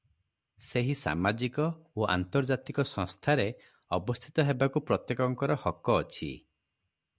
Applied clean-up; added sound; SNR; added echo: none; none; none; none.